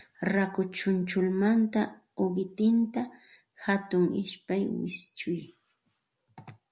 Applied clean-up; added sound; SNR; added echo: none; none; none; none.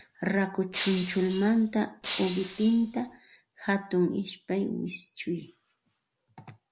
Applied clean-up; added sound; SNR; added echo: none; Shatter; 11 dB; none.